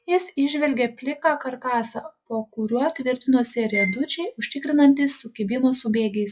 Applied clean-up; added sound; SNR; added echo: classical method log-MMSE.